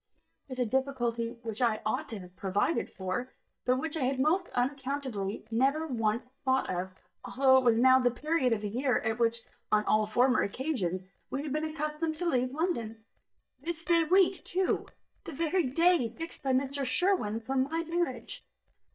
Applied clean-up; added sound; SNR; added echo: neural mask model DeepFilterNet 3.